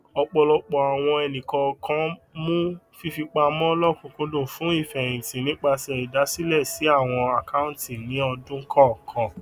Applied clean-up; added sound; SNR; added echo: none; none; none; none.